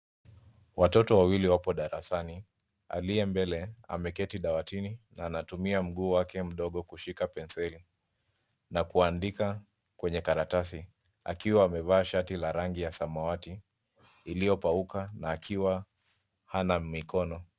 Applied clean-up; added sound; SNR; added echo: none; none; none; none.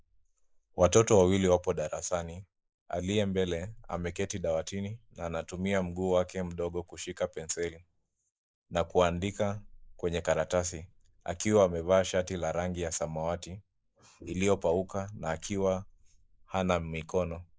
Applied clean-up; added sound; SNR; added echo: neural mask model Resemble Enhance denoiser.